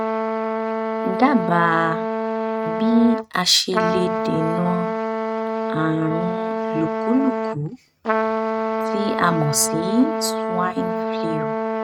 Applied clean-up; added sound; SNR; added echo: neural mask model RNNoise.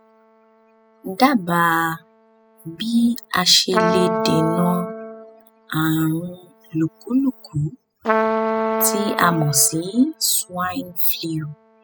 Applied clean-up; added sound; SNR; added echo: classical method spectral subtraction.